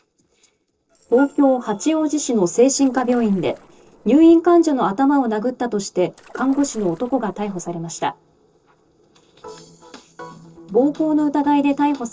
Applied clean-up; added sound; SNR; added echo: neural separator model SepFormer DNS4.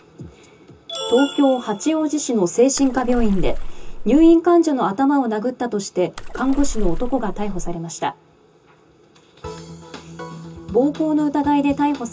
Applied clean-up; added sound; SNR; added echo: none; Splash, splatter; 1 dB; reverberation time 0.2 s.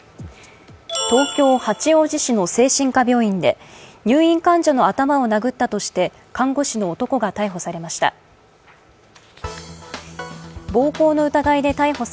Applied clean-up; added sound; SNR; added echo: none; none; none; none.